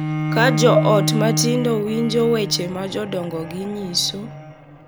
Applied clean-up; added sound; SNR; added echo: none; Bowed string instrument; 3 dB; none.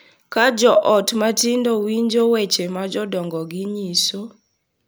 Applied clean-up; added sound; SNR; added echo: none; none; none; none.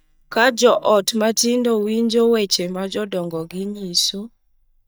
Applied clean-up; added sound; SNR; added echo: neural mask model DeepFilterNet 3.